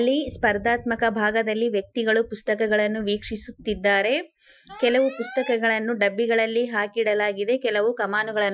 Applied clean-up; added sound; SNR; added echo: classical method Wiener filter.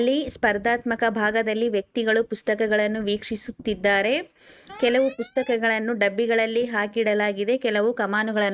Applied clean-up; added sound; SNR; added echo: neural mask model RNNoise.